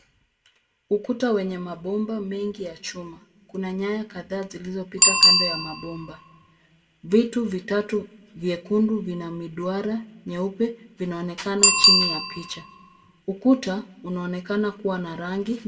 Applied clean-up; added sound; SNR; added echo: none; Bicycle bell; 0 dB; reverberation time 0.6 s.